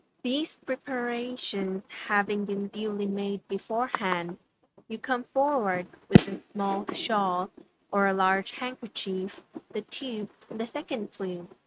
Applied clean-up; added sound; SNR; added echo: neural mask model RNNoise.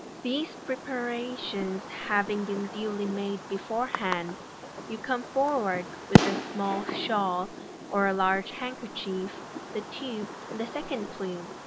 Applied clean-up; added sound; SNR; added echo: none; Fireworks; 2 dB; none.